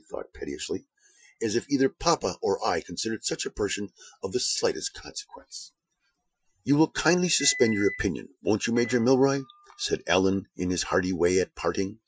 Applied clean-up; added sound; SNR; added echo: classical method Wiener filter.